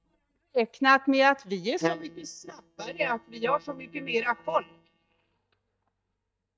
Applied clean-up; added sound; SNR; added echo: neural mask model DeepFilterNet 3.